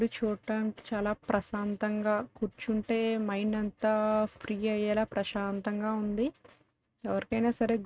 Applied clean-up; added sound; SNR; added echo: neural mask model RNNoise.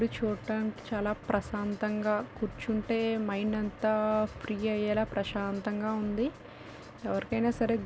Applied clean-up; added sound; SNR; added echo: none; Drum kit; 20 dB; none.